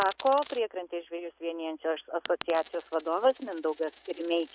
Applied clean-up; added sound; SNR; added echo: none; Coin (dropping); 13 dB; none.